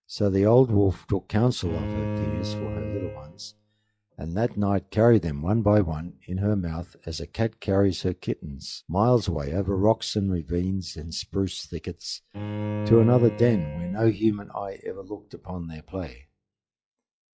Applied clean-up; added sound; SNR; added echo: classical method log-MMSE.